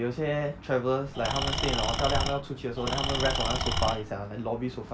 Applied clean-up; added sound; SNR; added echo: none; Engine / Tools; 0 dB; none.